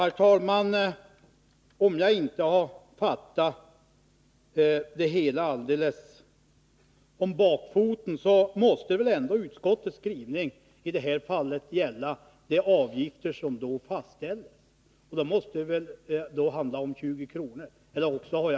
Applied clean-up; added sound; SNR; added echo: none; none; none; none.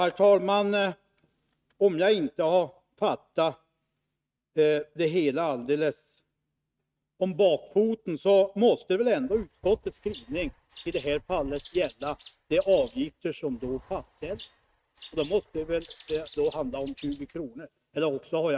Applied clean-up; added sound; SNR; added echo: neural mask model RNNoise.